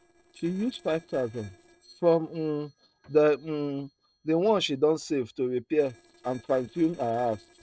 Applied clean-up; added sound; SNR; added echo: neural separator model SepFormer DNS4.